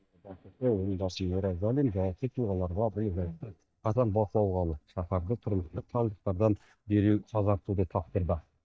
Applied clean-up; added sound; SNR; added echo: neural mask model DeepFilterNet 3.